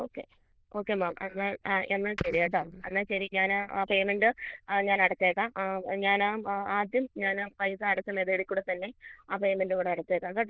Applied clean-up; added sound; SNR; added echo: neural diffusion model UNIVERSE++.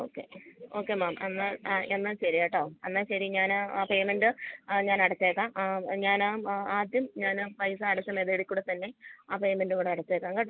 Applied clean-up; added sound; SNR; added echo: none; none; none; none.